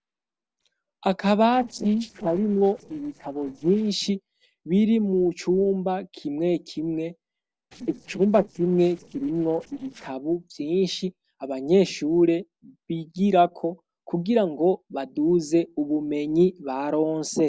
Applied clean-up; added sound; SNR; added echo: neural separator model SepFormer DNS4.